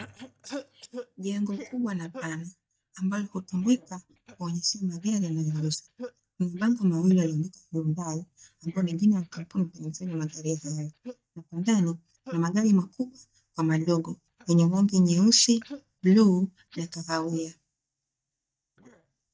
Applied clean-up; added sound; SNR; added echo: neural mask model DeepFilterNet 3.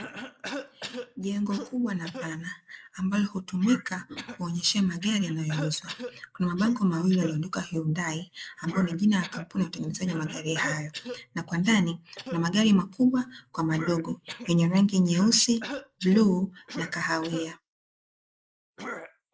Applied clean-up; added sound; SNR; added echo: neural mask model Resemble Enhance denoiser.